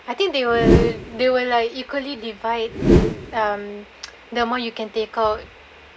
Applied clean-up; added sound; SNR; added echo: none; Whoosh, swoosh, swish; -2 dB; none.